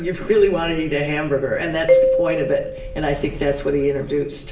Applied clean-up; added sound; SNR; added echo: none; Marimba, xylophone; 0 dB; reverberation time 0.7 s.